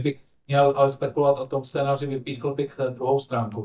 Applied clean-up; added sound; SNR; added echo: neural mask model DeepFilterNet 3.